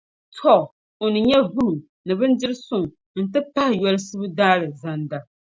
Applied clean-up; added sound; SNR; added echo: none; none; none; none.